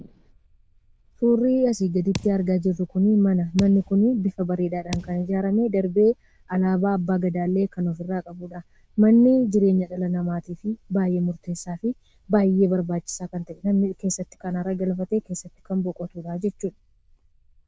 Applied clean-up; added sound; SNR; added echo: neural diffusion model UNIVERSE++.